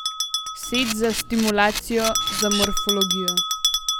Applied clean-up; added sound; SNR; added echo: none; Bell + Camera; 1 dB; none.